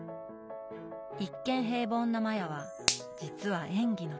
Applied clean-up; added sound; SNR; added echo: none; Finger snapping; 3 dB; none.